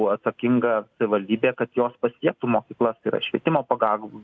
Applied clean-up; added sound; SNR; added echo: none; none; none; none.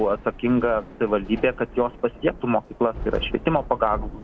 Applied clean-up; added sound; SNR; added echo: none; Thunder / Rain; 13 dB; none.